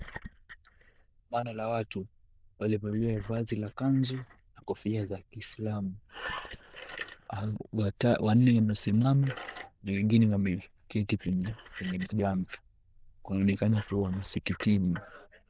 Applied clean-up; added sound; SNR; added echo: neural diffusion model UNIVERSE++.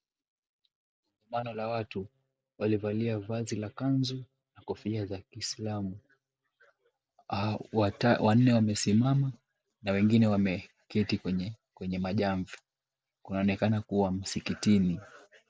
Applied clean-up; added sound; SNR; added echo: none; none; none; none.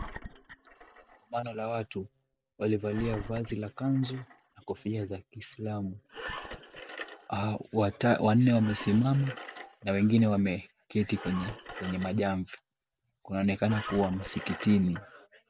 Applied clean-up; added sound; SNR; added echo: none; Engine; 15 dB; none.